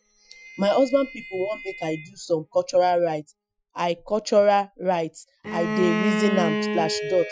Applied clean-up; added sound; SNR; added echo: classical method Wiener filter.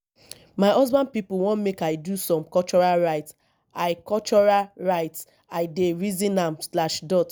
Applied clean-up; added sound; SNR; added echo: none; none; none; none.